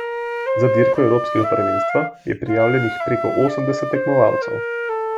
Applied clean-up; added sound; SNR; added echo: none; Wind instrument, woodwind instrument; 2 dB; none.